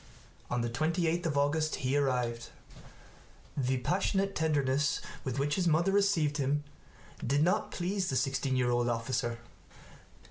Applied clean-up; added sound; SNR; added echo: none; none; none; none.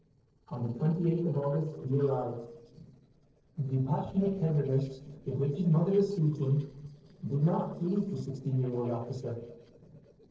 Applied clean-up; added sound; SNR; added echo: neural separator model SepFormer DNS4.